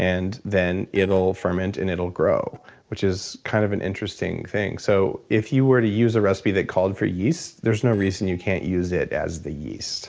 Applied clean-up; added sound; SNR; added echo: neural separator model SepFormer DNS4.